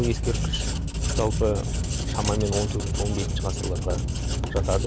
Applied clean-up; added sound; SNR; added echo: none; Writing; 11 dB; none.